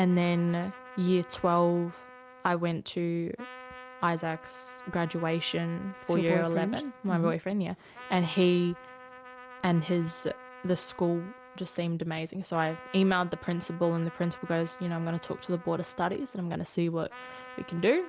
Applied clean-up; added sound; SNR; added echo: none; Trumpet; 18 dB; none.